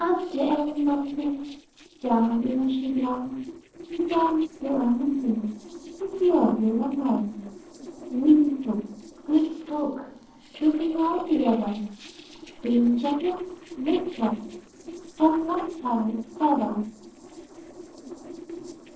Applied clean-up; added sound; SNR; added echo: neural separator model SepFormer DNS4.